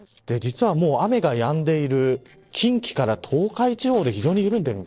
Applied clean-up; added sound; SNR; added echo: neural separator model SepFormer DNS4.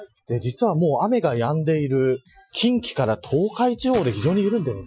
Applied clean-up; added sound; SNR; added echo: classical method Wiener filter.